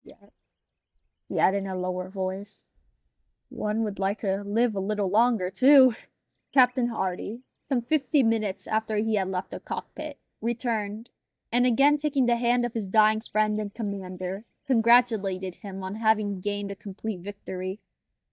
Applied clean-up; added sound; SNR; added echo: neural mask model DeepFilterNet 3.